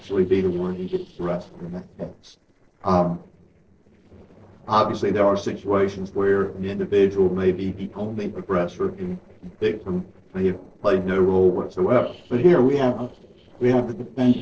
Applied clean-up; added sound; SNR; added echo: neural separator model SepFormer DNS4.